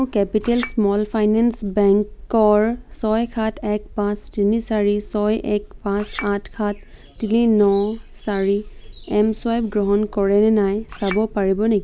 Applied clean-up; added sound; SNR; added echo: none; Chink, clink; 16 dB; none.